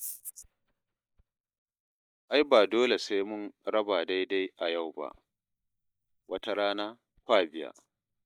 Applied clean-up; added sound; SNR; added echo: neural mask model DeepFilterNet 3.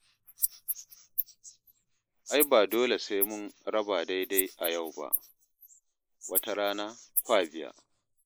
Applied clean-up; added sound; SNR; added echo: neural mask model Resemble Enhance denoiser.